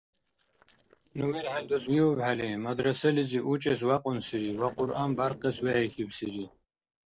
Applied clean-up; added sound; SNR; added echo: neural separator model SepFormer DNS4.